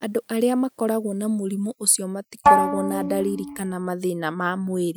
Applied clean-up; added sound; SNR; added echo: classical method Wiener filter.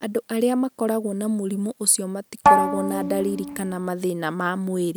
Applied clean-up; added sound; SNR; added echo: none; Bowed string instrument; -2 dB; none.